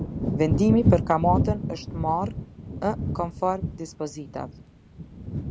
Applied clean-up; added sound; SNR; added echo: none; Thunder / Wind; 1 dB; none.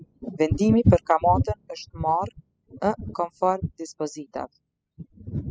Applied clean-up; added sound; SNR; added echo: classical method spectral subtraction.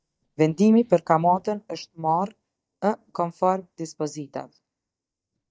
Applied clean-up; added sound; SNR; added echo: neural mask model DeepFilterNet 3.